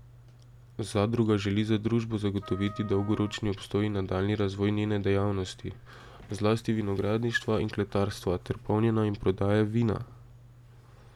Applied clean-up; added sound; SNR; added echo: none; Wind instrument, woodwind instrument; 19 dB; none.